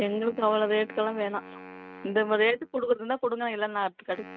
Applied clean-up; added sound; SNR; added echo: neural mask model RNNoise.